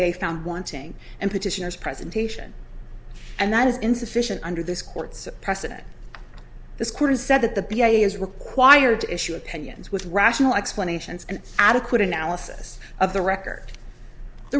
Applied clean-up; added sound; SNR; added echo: none; none; none; none.